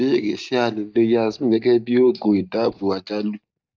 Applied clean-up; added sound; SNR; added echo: neural mask model DeepFilterNet 3.